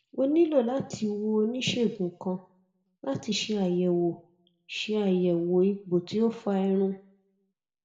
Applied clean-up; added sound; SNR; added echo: none; none; none; reverberation time 0.5 s.